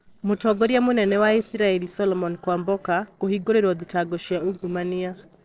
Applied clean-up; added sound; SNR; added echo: neural separator model SepFormer DNS4.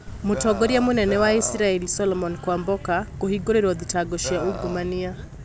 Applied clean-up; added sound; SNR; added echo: none; Burping, eructation; 10 dB; none.